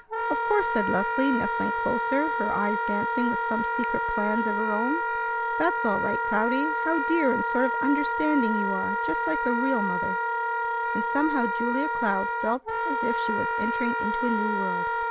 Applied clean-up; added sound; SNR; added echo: none; Wind instrument, woodwind instrument; -2 dB; none.